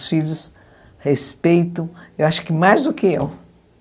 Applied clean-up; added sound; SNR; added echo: none; none; none; none.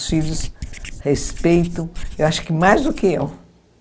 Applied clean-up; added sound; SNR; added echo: none; Writing; 8 dB; none.